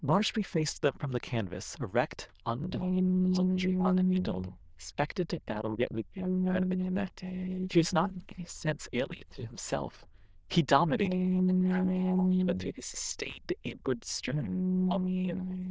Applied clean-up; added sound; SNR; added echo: neural diffusion model UNIVERSE++.